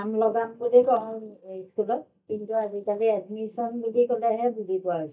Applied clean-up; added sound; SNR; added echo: neural mask model DeepFilterNet 3.